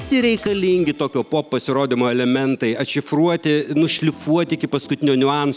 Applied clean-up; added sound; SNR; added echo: none; none; none; none.